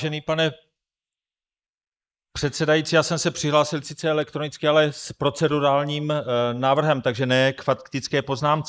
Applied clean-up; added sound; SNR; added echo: neural mask model Resemble Enhance denoiser.